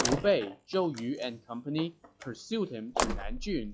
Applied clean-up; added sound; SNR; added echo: classical method log-MMSE.